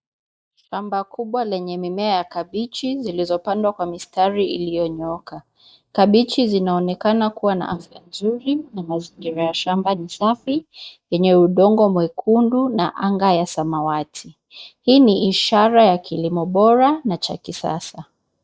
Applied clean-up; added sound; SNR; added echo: neural mask model DeepFilterNet 3.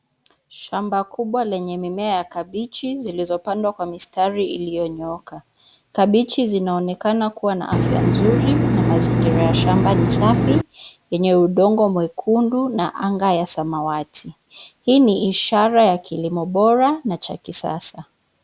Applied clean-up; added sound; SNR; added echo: none; Engine; -3 dB; none.